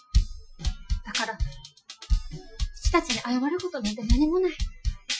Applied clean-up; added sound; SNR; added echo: classical method Wiener filter.